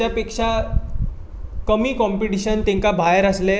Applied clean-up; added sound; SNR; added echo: none; none; none; none.